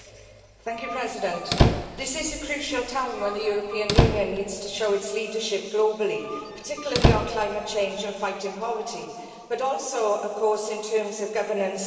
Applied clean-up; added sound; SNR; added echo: none; Squeak; 0 dB; reverberation time 2.5 s.